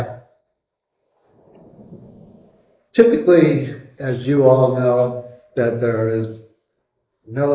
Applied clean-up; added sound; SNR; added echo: neural mask model Resemble Enhance denoiser.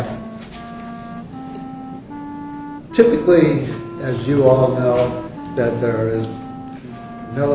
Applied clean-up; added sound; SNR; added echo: none; Wind instrument, woodwind instrument; 13 dB; none.